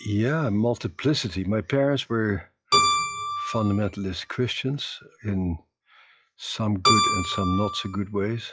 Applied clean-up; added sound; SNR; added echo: classical method log-MMSE.